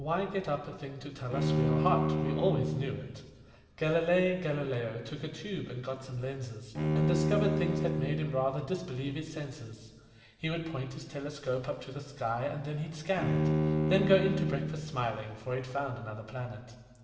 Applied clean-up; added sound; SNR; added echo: none; Bowed string instrument; -1 dB; reverberation time 2.0 s.